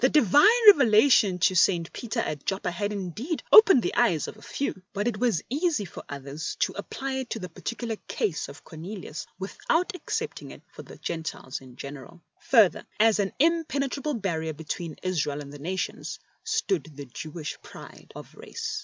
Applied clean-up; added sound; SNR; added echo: none; none; none; none.